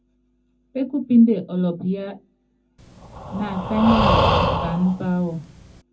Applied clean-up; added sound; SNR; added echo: none; Breathing; 0 dB; reverberation time 0.3 s.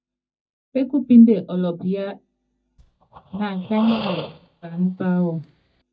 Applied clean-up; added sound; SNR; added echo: neural mask model DeepFilterNet 3.